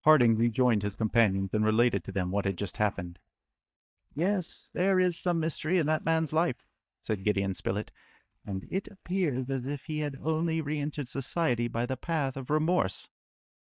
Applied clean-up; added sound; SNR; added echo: neural mask model DeepFilterNet 3.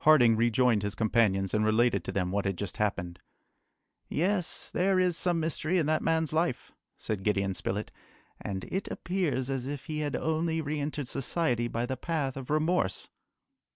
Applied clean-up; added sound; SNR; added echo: none; none; none; none.